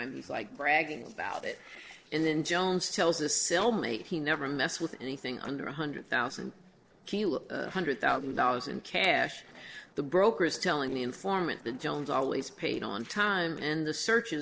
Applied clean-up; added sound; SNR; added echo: neural separator model SepFormer DNS4.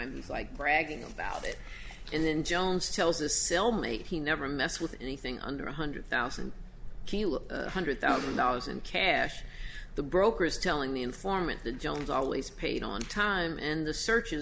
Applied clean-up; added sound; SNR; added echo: none; none; none; none.